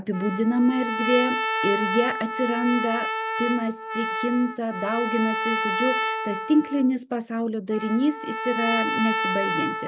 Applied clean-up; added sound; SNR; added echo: none; Trumpet; 3 dB; none.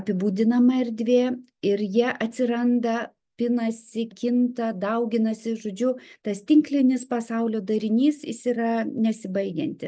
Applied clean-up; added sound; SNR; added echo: none; none; none; none.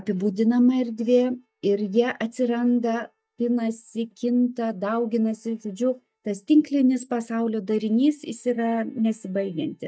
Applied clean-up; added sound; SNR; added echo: neural mask model DeepFilterNet 3.